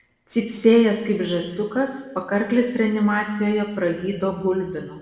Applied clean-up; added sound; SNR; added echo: none; none; none; reverberation time 1.1 s.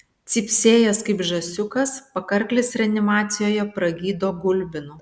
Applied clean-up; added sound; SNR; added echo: none; none; none; none.